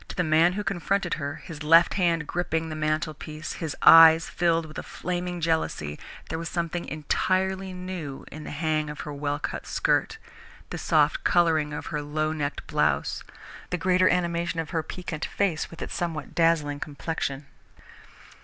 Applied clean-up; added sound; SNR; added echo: none; none; none; none.